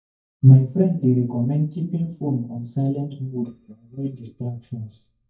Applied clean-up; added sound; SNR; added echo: neural mask model DeepFilterNet 3.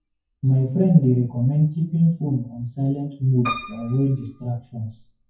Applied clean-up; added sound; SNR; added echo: classical method WPE with log-MMSE.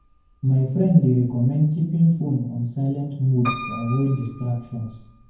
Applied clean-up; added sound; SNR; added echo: none; Piano; 17 dB; reverberation time 0.9 s.